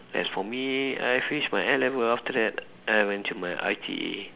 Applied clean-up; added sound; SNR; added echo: none; none; none; none.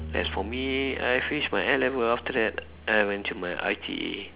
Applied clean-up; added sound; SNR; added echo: none; Bowed string instrument; 15 dB; none.